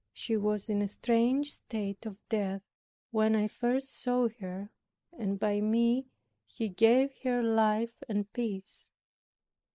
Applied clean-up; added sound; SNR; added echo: neural mask model Resemble Enhance denoiser.